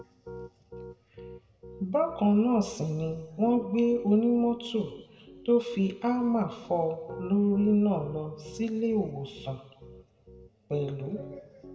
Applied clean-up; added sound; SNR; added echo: none; Piano; 19 dB; reverberation time 1.2 s.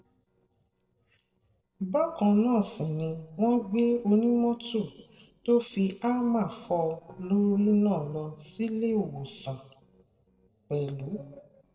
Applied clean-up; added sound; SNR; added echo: neural separator model SepFormer DNS4.